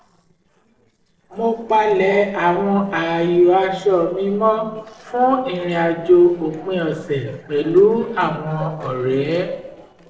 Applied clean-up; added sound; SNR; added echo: neural separator model SepFormer DNS4.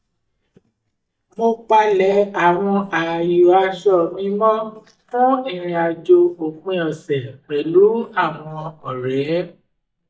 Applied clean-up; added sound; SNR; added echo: neural mask model DeepFilterNet 3.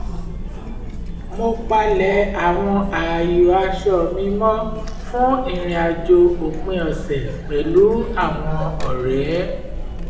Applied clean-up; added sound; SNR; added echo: none; Chatter; 6 dB; reverberation time 1.0 s.